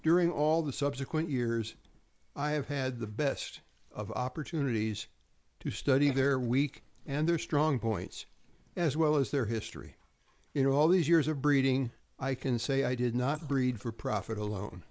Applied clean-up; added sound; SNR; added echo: neural mask model Resemble Enhance denoiser.